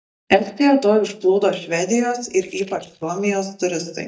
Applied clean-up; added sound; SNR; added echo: neural mask model DeepFilterNet 3.